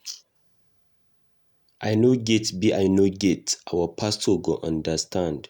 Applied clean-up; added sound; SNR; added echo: none; none; none; none.